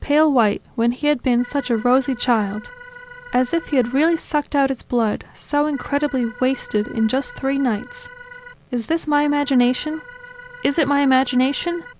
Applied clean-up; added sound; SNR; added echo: none; Organ; 19 dB; none.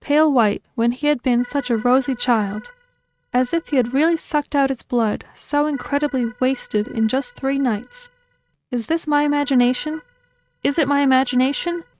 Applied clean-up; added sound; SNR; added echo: neural mask model RNNoise.